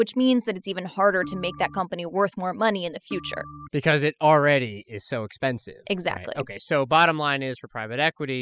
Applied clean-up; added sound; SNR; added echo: classical method spectral subtraction.